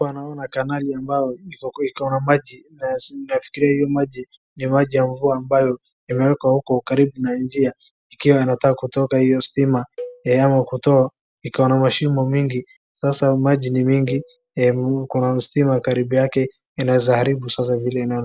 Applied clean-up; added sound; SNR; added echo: none; Cowbell; 20 dB; none.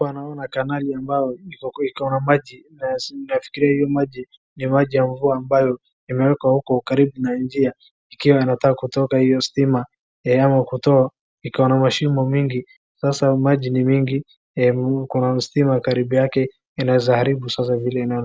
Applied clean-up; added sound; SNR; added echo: none; none; none; none.